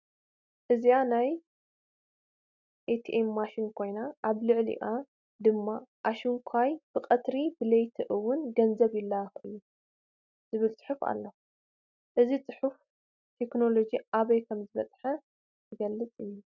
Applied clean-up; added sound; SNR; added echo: none; none; none; none.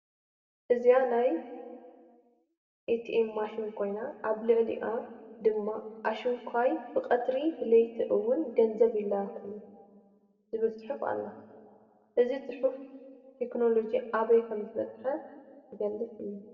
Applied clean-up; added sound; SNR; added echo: none; none; none; reverberation time 1.6 s.